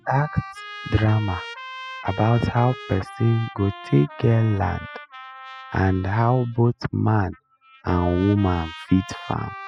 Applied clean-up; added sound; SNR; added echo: classical method spectral subtraction.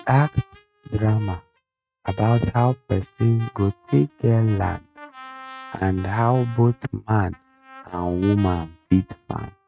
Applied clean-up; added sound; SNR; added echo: neural mask model RNNoise.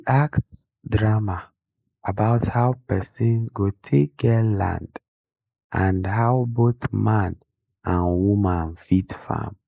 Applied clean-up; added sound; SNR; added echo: neural mask model Resemble Enhance denoiser.